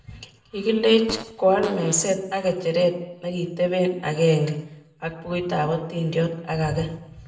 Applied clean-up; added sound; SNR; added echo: none; Fart; 14 dB; reverberation time 0.6 s.